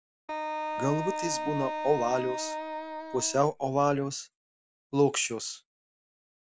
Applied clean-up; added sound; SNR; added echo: none; Wind instrument, woodwind instrument; 4 dB; none.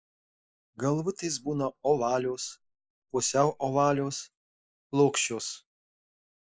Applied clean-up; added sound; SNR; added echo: neural mask model Resemble Enhance denoiser.